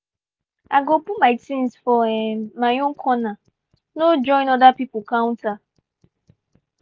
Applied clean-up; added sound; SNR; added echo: none; none; none; none.